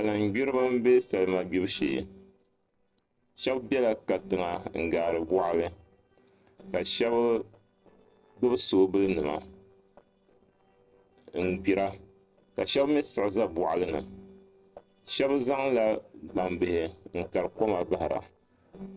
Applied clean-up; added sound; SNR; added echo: neural separator model SepFormer DNS4.